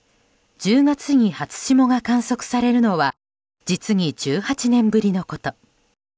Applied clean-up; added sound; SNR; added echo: none; none; none; none.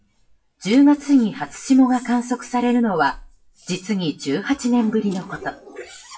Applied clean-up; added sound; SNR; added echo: classical method WPE with log-MMSE.